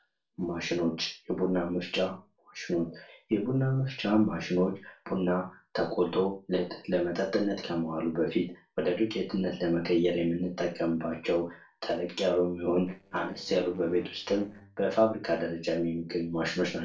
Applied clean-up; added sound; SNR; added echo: neural separator model SepFormer DNS4.